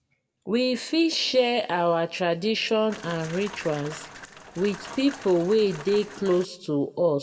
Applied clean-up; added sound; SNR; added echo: none; Rain; 16 dB; reverberation time 1.8 s.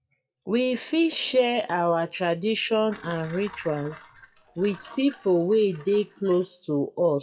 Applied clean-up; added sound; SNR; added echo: classical method WPE with log-MMSE.